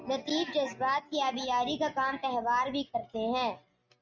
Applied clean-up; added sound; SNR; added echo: neural mask model RNNoise.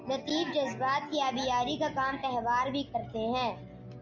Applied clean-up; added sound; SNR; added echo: none; Organ; 15 dB; none.